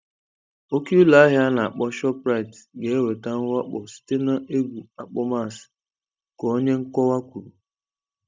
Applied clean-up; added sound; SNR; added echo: neural mask model DeepFilterNet 3.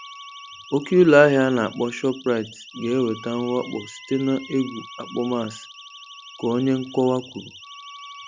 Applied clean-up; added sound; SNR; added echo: none; Wind instrument, woodwind instrument + Siren; 18 dB; none.